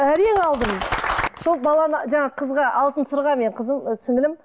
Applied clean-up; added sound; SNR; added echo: none; none; none; none.